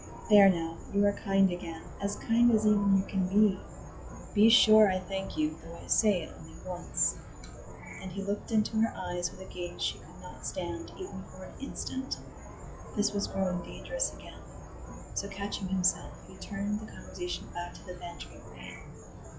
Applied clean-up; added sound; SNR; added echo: classical method log-MMSE.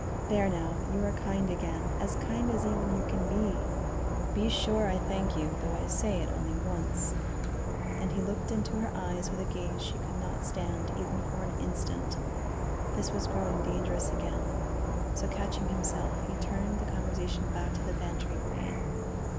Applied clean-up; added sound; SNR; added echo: none; Insect / Frog; -4 dB; none.